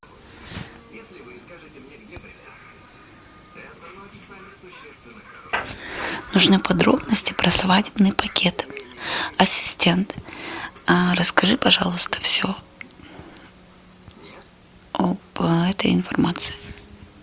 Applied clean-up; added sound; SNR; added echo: none; none; none; none.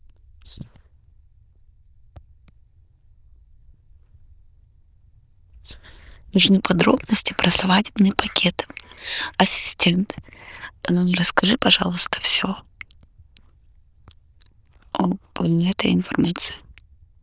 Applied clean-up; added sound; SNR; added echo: neural diffusion model UNIVERSE++.